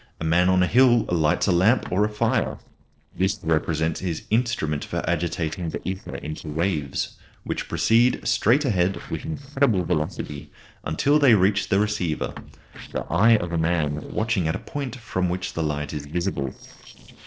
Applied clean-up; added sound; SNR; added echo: neural separator model SepFormer DNS4.